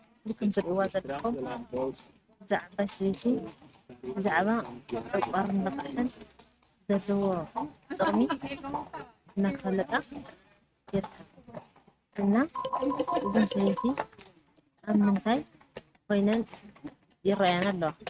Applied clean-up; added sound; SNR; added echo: neural mask model RNNoise.